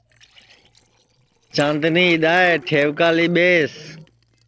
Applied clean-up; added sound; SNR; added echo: neural separator model SepFormer DNS4.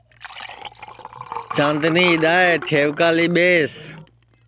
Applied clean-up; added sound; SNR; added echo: none; Liquid; 13 dB; none.